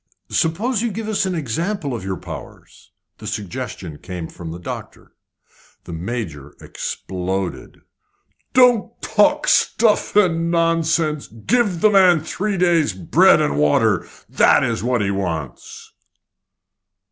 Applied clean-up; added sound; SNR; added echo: none; none; none; none.